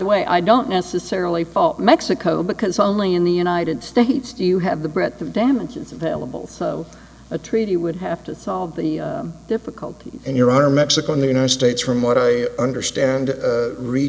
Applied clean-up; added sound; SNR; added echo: none; none; none; none.